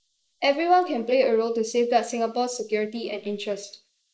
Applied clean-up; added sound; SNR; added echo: neural mask model Resemble Enhance denoiser.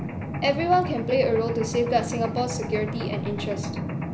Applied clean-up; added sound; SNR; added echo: none; Mechanisms; 4 dB; none.